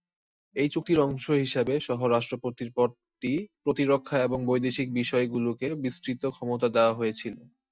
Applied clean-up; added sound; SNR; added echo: neural mask model DeepFilterNet 3.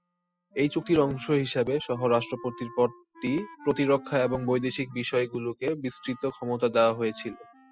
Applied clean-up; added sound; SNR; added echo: classical method spectral subtraction.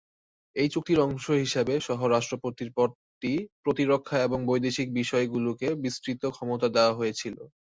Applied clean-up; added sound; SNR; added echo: none; none; none; none.